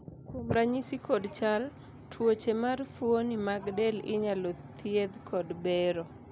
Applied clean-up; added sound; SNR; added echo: none; none; none; none.